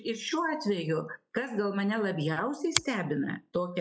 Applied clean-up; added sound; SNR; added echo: classical method log-MMSE.